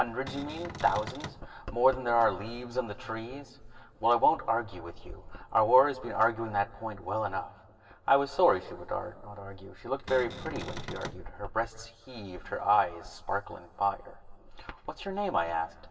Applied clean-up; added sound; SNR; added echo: none; Cupboard open or close; 11 dB; reverberation time 2.9 s.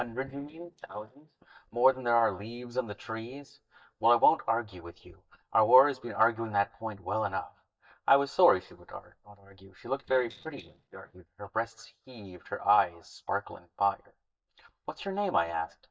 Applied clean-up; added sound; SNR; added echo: neural mask model DeepFilterNet 3.